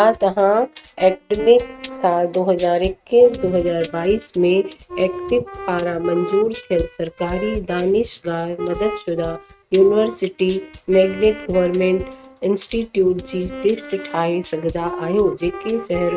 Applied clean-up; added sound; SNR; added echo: neural mask model RNNoise.